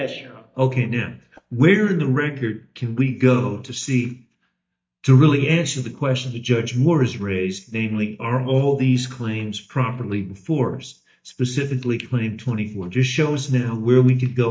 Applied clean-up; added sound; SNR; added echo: neural mask model DeepFilterNet 3.